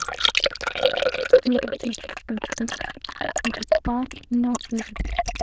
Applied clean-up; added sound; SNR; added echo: neural diffusion model UNIVERSE++.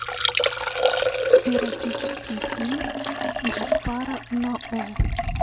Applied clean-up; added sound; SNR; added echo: none; Liquid; -5 dB; none.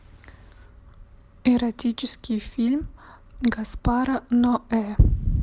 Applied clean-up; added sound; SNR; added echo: none; none; none; none.